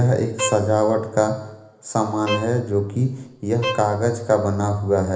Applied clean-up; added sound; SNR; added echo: none; Bowed string instrument; 11 dB; reverberation time 1.0 s.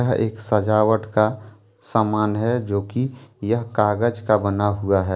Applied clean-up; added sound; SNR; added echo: none; none; none; none.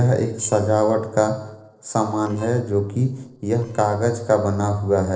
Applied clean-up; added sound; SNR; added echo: neural separator model SepFormer DNS4.